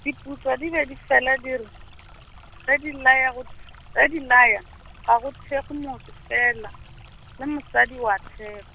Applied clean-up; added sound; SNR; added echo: none; Stream; 19 dB; none.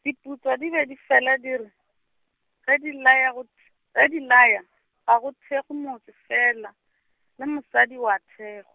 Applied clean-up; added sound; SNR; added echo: none; none; none; none.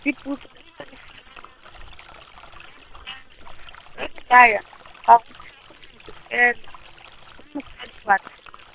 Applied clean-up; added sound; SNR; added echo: neural separator model SepFormer WHAM!.